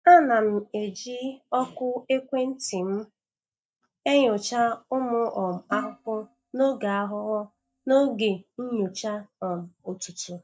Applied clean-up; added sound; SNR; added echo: neural mask model DeepFilterNet 3.